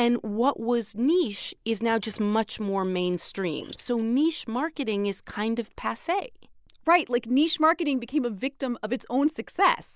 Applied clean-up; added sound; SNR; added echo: neural mask model Resemble Enhance denoiser.